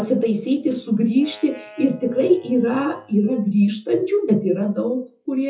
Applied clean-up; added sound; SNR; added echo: classical method WPE with log-MMSE.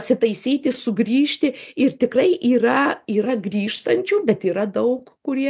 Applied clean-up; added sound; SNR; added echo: none; none; none; none.